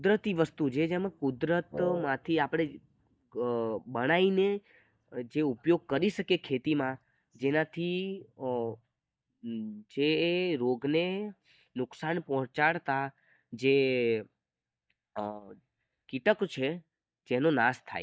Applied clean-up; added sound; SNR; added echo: neural mask model DeepFilterNet 3.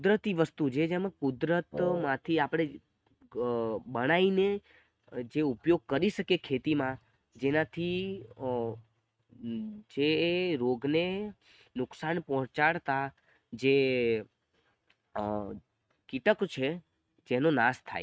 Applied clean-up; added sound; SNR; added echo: neural mask model RNNoise.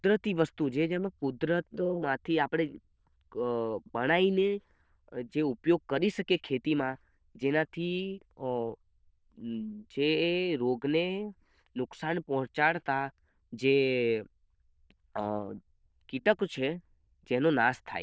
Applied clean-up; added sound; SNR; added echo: neural diffusion model UNIVERSE++.